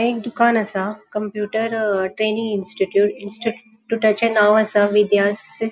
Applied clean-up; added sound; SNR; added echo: none; none; none; none.